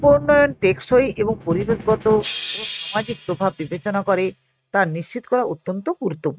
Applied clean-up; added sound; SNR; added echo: neural mask model RNNoise.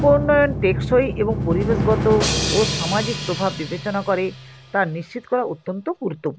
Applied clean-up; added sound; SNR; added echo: none; Drum; 4 dB; none.